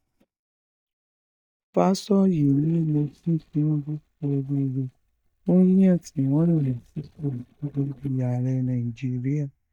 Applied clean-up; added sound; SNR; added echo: neural mask model DeepFilterNet 3.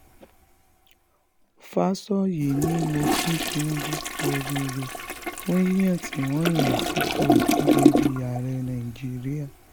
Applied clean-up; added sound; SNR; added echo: none; Toilet flush; 0 dB; none.